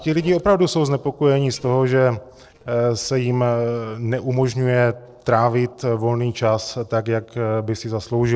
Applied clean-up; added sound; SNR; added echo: neural separator model SepFormer DNS4.